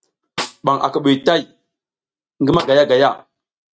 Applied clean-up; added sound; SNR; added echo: neural mask model RNNoise.